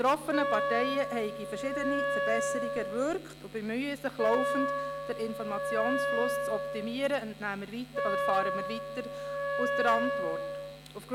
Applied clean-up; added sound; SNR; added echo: none; Wind instrument, woodwind instrument; 0 dB; none.